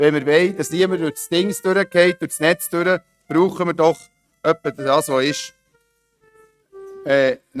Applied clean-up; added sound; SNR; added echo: neural mask model RNNoise.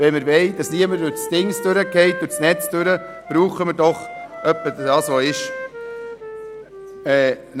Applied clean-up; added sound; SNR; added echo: none; Wind instrument, woodwind instrument; 12 dB; none.